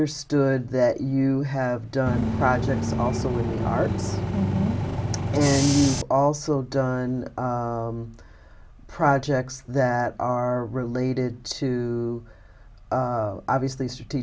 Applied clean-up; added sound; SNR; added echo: none; Bus / Engine; 1 dB; none.